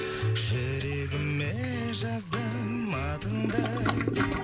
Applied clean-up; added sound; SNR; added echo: none; Toilet flush; 6 dB; none.